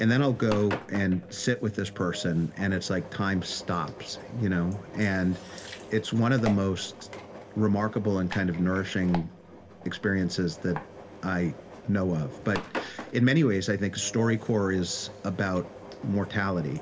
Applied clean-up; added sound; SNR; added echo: none; Engine; 14 dB; reverberation time 0.3 s.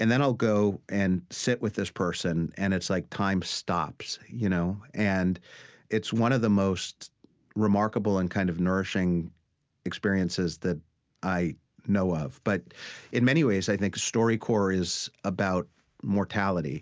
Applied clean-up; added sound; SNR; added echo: none; none; none; none.